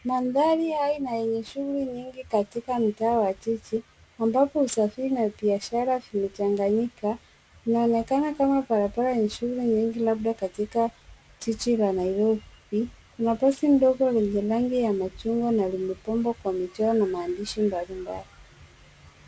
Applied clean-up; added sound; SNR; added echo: none; none; none; none.